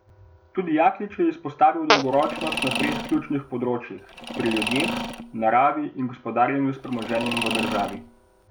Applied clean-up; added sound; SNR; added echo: none; Fart + Mechanisms; 4 dB; none.